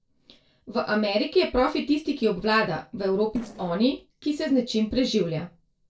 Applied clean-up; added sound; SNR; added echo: neural separator model SepFormer DNS4.